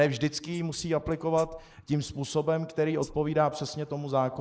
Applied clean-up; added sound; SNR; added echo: neural mask model Resemble Enhance denoiser.